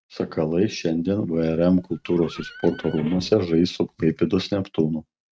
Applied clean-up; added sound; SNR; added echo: neural mask model RNNoise.